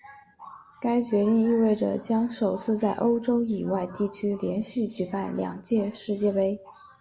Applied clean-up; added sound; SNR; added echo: none; none; none; none.